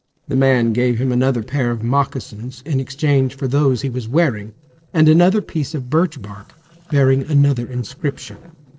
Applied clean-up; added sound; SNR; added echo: neural separator model SepFormer DNS4.